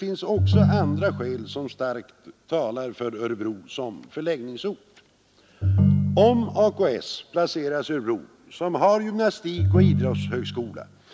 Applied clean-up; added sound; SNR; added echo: none; Ringtone; -3 dB; none.